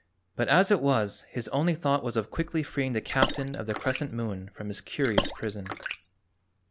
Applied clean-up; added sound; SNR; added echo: none; Water / Splash, splatter; 5 dB; none.